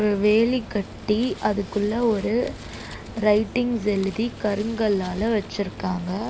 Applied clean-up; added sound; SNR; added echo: none; Wind; 17 dB; none.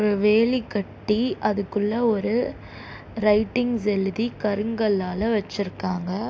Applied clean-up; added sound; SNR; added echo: none; none; none; none.